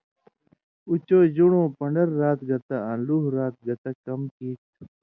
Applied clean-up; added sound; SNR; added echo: none; none; none; none.